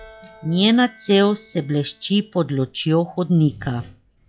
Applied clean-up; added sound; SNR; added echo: classical method log-MMSE.